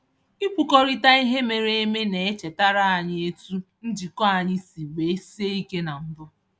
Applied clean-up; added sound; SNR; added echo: none; none; none; none.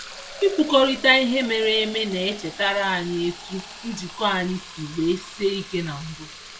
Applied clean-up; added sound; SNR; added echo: none; Fill (with liquid); 15 dB; reverberation time 0.2 s.